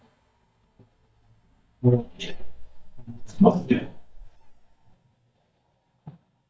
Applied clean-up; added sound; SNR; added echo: neural mask model DeepFilterNet 3.